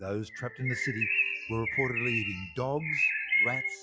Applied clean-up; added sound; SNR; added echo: classical method log-MMSE.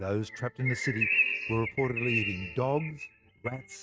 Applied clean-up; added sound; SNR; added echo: neural mask model RNNoise.